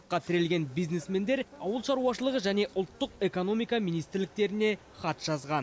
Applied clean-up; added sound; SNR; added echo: none; none; none; none.